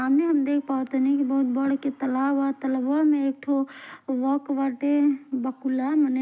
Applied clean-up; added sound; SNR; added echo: none; none; none; none.